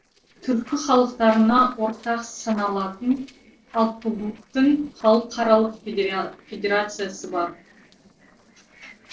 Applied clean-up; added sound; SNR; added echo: neural separator model SepFormer DNS4.